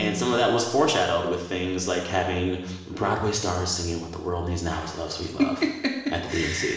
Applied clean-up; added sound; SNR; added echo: none; none; none; reverberation time 0.9 s.